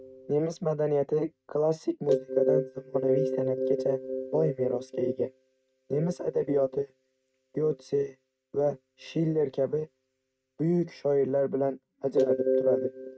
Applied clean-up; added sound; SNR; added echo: neural mask model RNNoise.